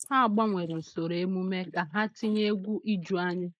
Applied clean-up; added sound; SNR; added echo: neural mask model Resemble Enhance denoiser.